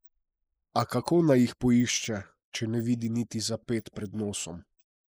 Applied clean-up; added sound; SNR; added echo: neural mask model Resemble Enhance denoiser.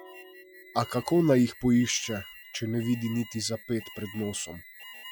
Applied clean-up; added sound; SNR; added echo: classical method Wiener filter.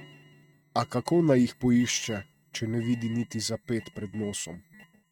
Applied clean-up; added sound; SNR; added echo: neural mask model RNNoise.